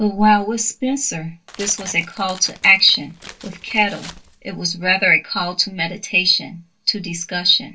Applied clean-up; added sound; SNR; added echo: none; Tearing; 19 dB; reverberation time 0.1 s.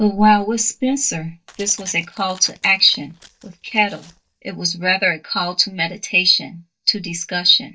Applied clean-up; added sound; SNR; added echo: neural mask model DeepFilterNet 3.